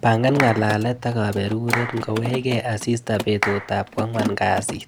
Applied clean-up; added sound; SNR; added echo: none; Mechanisms + Clapping; 8 dB; none.